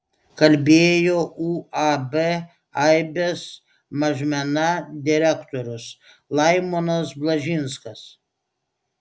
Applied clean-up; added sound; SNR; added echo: none; none; none; none.